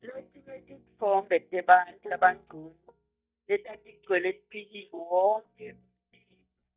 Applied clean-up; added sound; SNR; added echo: neural mask model DeepFilterNet 3.